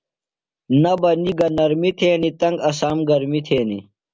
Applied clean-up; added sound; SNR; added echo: none; none; none; none.